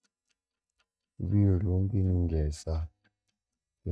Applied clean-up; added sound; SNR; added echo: neural mask model DeepFilterNet 3.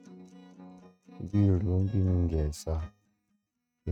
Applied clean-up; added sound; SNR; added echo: neural mask model RNNoise.